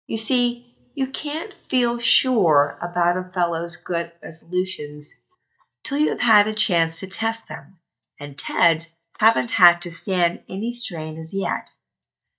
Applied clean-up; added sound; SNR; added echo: neural mask model DeepFilterNet 3.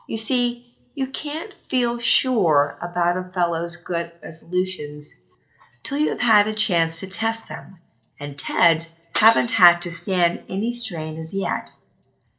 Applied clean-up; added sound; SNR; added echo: neural separator model SepFormer DNS4.